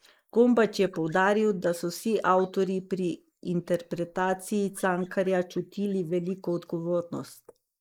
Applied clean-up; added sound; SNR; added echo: neural mask model Resemble Enhance denoiser.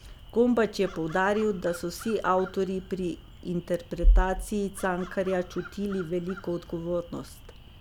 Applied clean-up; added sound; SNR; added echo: none; Crow; 18 dB; none.